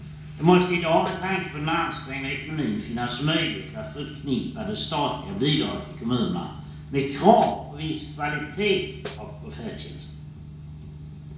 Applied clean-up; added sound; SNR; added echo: none; Snare drum; 19 dB; reverberation time 0.6 s.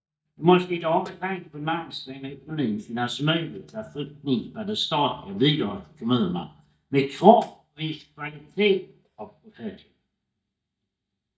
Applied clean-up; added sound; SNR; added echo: neural mask model DeepFilterNet 3.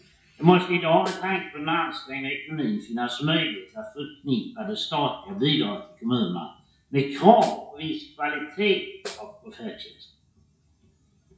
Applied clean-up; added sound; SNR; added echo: classical method WPE with log-MMSE.